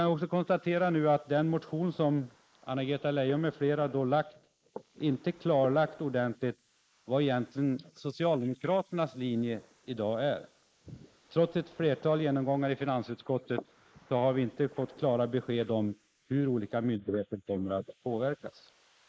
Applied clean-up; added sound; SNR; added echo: neural mask model Resemble Enhance denoiser.